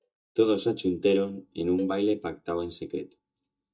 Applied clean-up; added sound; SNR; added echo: neural mask model DeepFilterNet 3.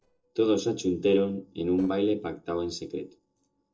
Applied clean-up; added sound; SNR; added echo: neural separator model SepFormer DNS4.